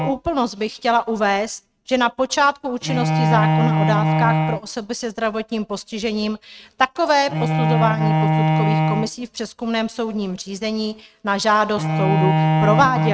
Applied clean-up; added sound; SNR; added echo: neural mask model RNNoise.